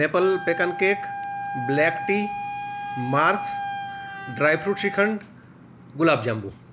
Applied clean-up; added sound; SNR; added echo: none; Wind instrument, woodwind instrument; 8 dB; none.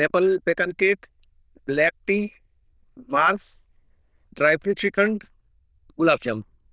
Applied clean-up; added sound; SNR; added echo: neural diffusion model UNIVERSE++.